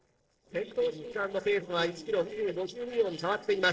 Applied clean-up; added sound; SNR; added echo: neural separator model SepFormer DNS4.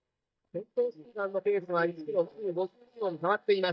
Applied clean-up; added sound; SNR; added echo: neural mask model DeepFilterNet 3.